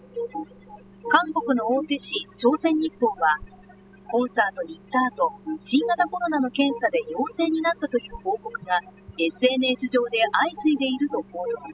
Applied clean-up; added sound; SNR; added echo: classical method spectral subtraction.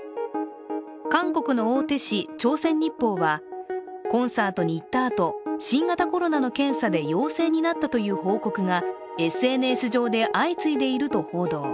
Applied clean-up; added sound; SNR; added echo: none; none; none; none.